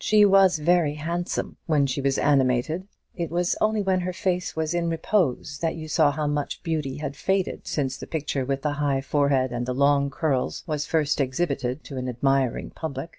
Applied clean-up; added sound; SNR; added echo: none; none; none; none.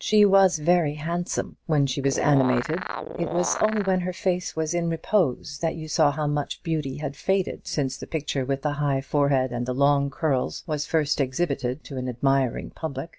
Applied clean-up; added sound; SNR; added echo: none; Animal; 8 dB; none.